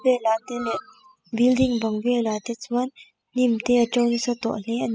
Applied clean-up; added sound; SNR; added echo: classical method spectral subtraction.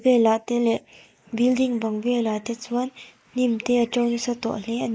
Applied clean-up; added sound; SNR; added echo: neural mask model Resemble Enhance denoiser.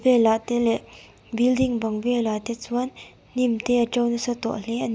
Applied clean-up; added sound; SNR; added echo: none; none; none; none.